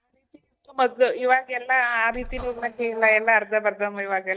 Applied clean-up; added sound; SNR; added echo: neural mask model DeepFilterNet 3.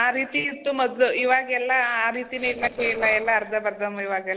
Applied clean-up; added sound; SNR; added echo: neural separator model SepFormer DNS4.